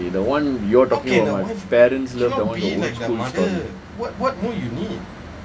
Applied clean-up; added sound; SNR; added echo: none; none; none; none.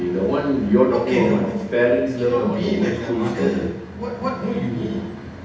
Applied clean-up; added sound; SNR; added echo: none; none; none; reverberation time 0.8 s.